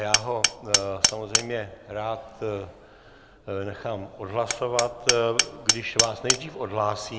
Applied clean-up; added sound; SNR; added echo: none; Hammer; -1 dB; none.